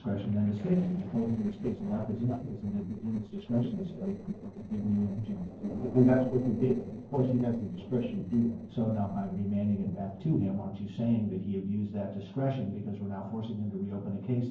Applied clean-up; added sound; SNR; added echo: neural separator model SepFormer DNS4.